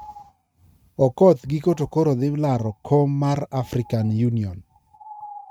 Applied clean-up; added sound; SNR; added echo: neural mask model RNNoise.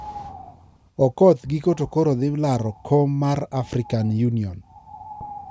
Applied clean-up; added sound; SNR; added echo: none; Bird; 20 dB; none.